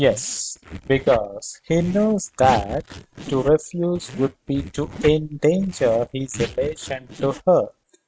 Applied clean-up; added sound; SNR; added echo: neural mask model RNNoise.